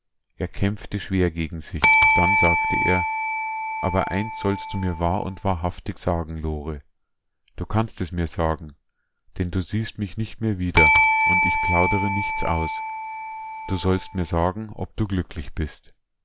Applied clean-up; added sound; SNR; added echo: none; Bell; -3 dB; none.